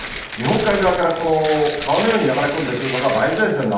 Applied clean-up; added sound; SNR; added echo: none; Tearing; 11 dB; reverberation time 0.8 s.